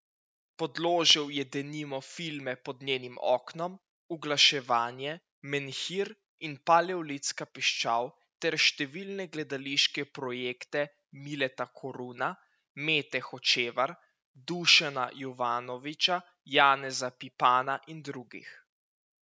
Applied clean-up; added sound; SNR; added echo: none; none; none; none.